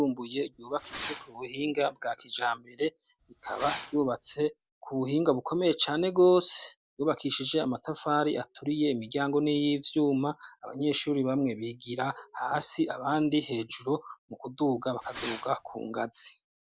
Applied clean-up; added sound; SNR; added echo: none; Fireworks; 9 dB; none.